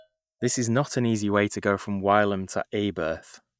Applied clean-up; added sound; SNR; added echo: neural mask model DeepFilterNet 3.